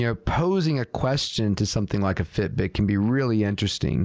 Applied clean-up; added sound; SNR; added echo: none; none; none; none.